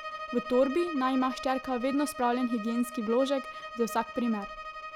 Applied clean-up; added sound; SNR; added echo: none; Bowed string instrument; 11 dB; none.